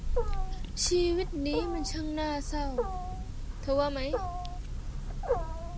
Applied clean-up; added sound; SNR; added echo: none; Wild animals; -1 dB; none.